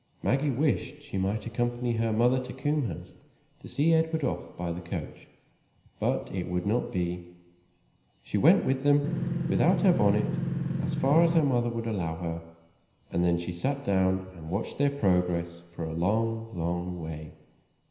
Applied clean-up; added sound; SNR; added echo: none; Engine; 1 dB; reverberation time 0.9 s.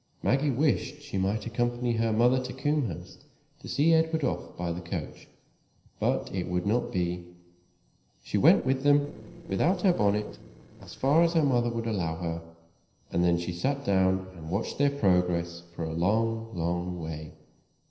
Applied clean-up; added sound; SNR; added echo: neural separator model SepFormer DNS4.